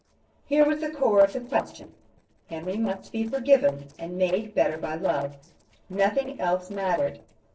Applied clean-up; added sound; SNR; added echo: neural separator model SepFormer DNS4.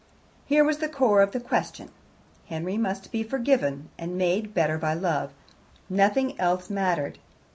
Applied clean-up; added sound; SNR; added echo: none; none; none; none.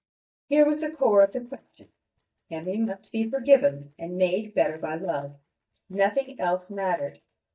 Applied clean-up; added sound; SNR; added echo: neural mask model DeepFilterNet 3.